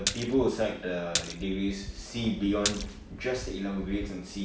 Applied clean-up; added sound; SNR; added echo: none; Splash, splatter; 6 dB; none.